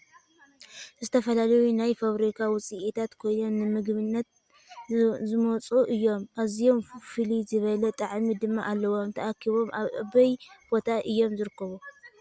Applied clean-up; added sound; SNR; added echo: none; none; none; none.